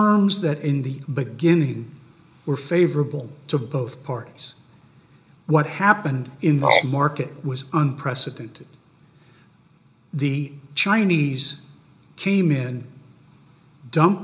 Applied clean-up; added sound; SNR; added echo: none; Frog; 3 dB; reverberation time 0.6 s.